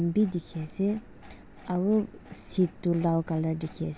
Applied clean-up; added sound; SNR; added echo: none; none; none; none.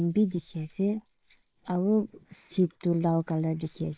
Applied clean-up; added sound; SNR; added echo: neural mask model Resemble Enhance denoiser.